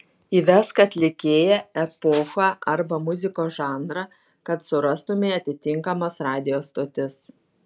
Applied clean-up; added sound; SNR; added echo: none; none; none; none.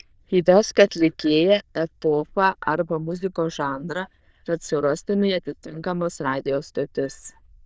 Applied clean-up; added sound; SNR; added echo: neural diffusion model UNIVERSE++.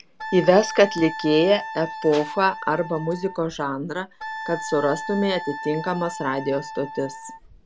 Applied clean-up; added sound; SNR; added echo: none; Wind instrument, woodwind instrument; 11 dB; none.